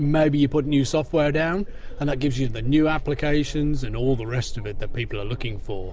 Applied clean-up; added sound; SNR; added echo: none; none; none; none.